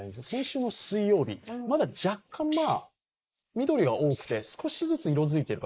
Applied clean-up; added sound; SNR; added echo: neural mask model Resemble Enhance denoiser.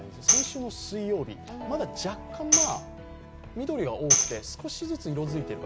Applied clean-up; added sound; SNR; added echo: none; Tambourine; -4 dB; none.